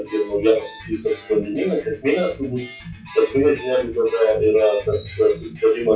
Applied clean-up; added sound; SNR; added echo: classical method WPE with log-MMSE.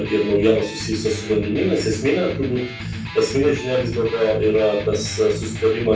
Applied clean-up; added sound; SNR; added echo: none; Electric guitar; 9 dB; reverberation time 0.3 s.